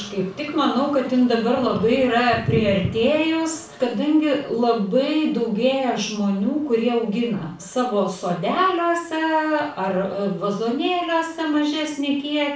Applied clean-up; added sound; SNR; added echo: none; none; none; reverberation time 0.4 s.